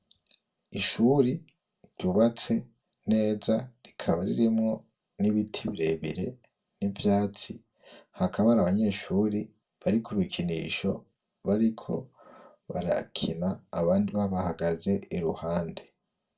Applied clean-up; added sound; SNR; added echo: none; none; none; reverberation time 0.2 s.